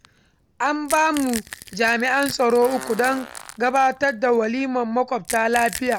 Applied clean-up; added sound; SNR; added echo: none; Crack / Crushing + Fart; 16 dB; none.